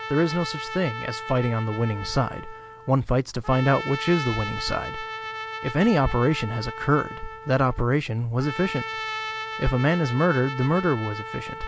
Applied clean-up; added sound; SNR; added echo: none; Trumpet; 10 dB; none.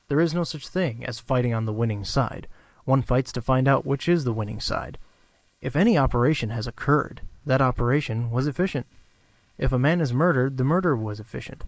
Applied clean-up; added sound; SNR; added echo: neural mask model Resemble Enhance denoiser.